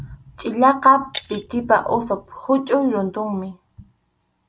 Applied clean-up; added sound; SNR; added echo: none; Shatter; 19 dB; none.